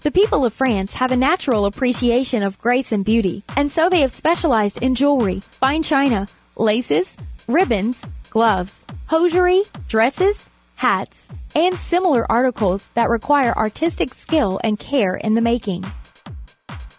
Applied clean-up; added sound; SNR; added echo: none; Drum kit; 17 dB; none.